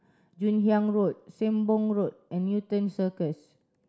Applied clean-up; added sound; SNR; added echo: none; none; none; none.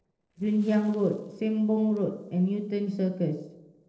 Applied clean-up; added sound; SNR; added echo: neural separator model SepFormer DNS4.